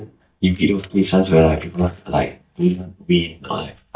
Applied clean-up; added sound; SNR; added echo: neural mask model DeepFilterNet 3.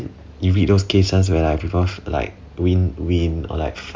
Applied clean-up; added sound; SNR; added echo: none; none; none; none.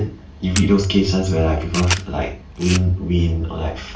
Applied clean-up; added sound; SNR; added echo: none; Camera; 12 dB; reverberation time 0.3 s.